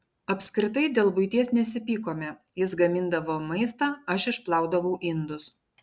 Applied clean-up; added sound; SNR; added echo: none; none; none; none.